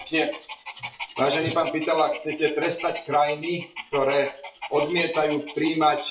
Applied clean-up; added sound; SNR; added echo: classical method WPE with log-MMSE.